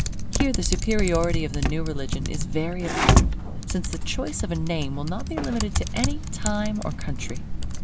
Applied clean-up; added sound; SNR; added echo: none; Typing; -4 dB; none.